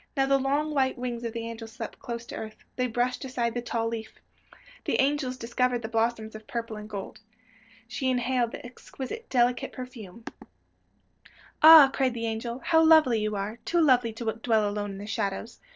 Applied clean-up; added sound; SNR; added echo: neural separator model SepFormer DNS4.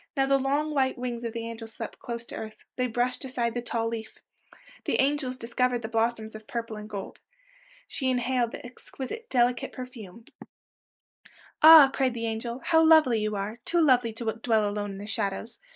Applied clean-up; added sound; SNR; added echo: neural mask model Resemble Enhance denoiser.